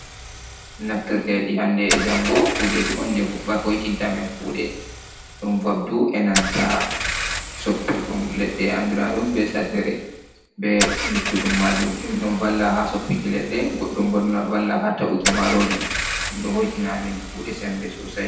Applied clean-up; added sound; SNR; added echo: none; Engine / Car; 6 dB; reverberation time 0.9 s.